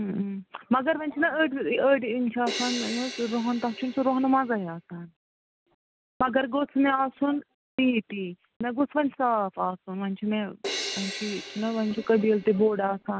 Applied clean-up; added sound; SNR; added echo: none; Crash cymbal; 10 dB; none.